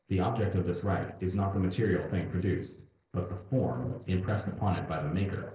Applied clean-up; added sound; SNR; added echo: neural separator model SepFormer DNS4.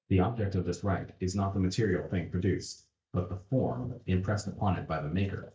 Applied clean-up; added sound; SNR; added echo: neural mask model DeepFilterNet 3.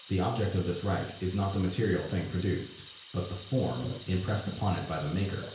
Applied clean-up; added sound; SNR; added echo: none; Sink (filling or washing) / Water tap, faucet; 14 dB; reverberation time 0.5 s.